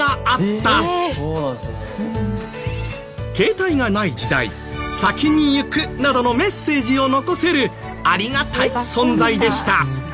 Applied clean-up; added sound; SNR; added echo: none; none; none; none.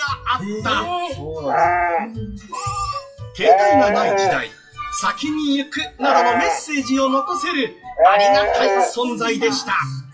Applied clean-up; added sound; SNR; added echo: classical method WPE with log-MMSE.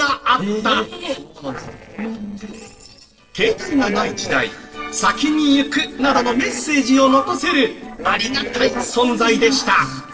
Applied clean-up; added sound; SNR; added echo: neural separator model SepFormer DNS4.